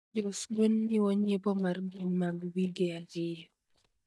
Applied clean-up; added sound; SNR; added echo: neural mask model DeepFilterNet 3.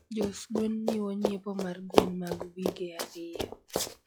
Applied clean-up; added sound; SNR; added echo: classical method log-MMSE.